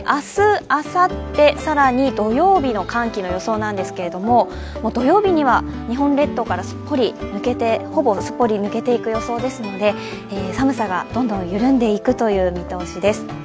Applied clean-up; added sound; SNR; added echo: none; none; none; none.